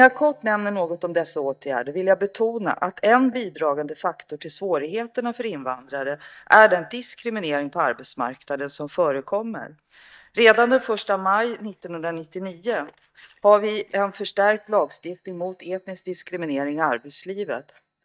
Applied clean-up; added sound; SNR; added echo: neural mask model DeepFilterNet 3.